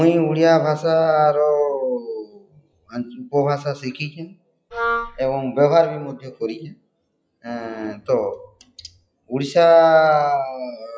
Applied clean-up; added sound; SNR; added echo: classical method log-MMSE.